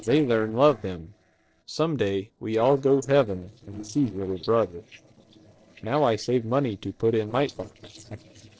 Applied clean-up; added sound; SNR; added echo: neural separator model SepFormer DNS4.